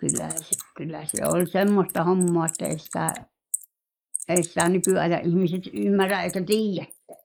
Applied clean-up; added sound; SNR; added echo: neural mask model Resemble Enhance denoiser.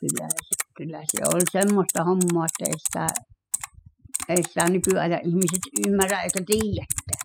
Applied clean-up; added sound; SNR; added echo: classical method spectral subtraction.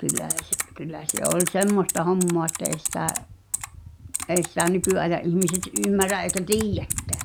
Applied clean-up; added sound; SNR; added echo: none; Typing; 6 dB; none.